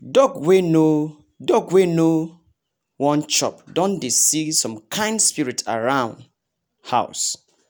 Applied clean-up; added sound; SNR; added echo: none; none; none; none.